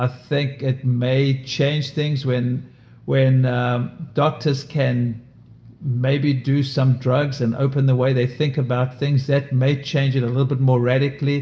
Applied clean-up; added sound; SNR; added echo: none; none; none; reverberation time 0.7 s.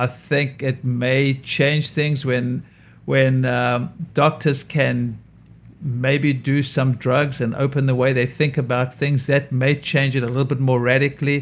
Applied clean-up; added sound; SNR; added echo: none; none; none; none.